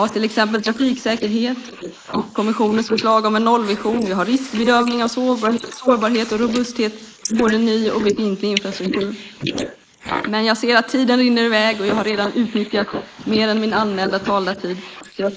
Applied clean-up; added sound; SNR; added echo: neural mask model Resemble Enhance denoiser.